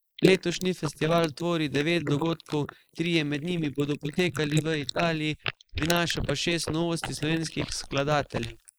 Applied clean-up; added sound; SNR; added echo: neural mask model Resemble Enhance denoiser.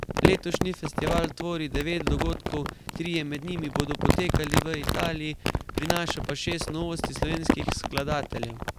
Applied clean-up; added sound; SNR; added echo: none; Crumpling, crinkling; -3 dB; none.